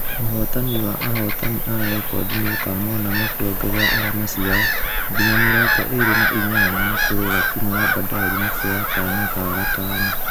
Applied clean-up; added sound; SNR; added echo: none; Gull, seagull / Bird vocalization, bird call, bird song; -4 dB; none.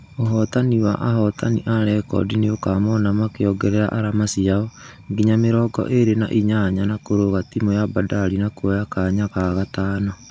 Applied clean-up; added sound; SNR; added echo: none; none; none; none.